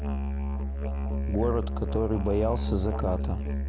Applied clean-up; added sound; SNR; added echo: none; Musical instrument; -2 dB; none.